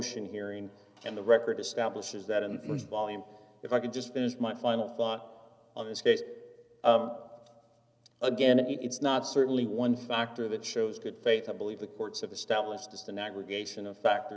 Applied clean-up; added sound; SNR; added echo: none; none; none; none.